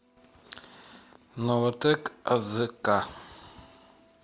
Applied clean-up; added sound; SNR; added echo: none; none; none; none.